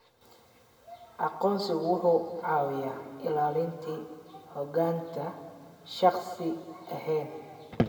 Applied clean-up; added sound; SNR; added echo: none; none; none; reverberation time 1.9 s.